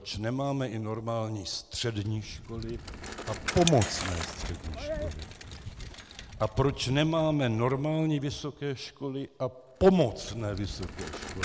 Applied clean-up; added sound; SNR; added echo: none; Bicycle; 11 dB; none.